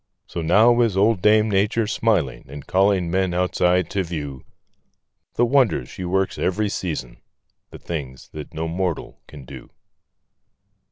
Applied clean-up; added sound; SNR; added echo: none; none; none; none.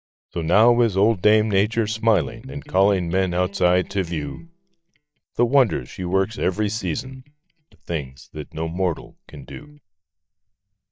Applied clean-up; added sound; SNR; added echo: neural mask model DeepFilterNet 3.